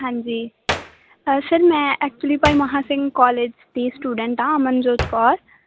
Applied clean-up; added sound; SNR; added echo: none; Hands; 13 dB; none.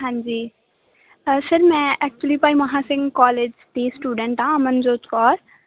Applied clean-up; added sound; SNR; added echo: none; none; none; none.